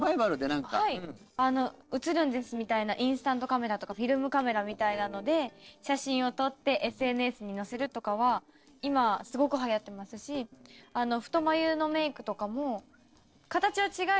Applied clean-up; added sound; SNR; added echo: neural separator model SepFormer DNS4.